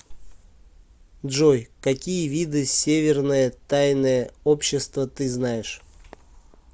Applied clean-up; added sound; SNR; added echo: none; none; none; none.